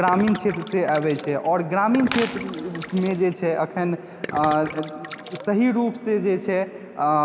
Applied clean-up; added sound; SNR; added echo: none; Gurgling + Coin (dropping); 12 dB; none.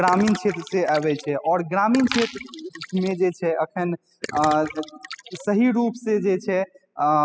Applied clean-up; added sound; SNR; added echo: classical method spectral subtraction.